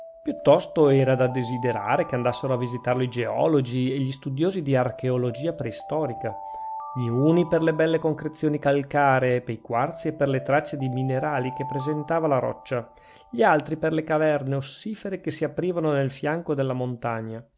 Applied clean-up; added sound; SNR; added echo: none; Alarm; 16 dB; none.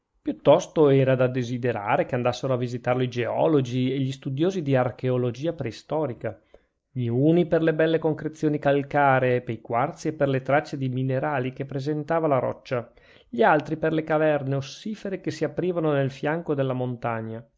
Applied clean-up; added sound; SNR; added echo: neural mask model Resemble Enhance denoiser.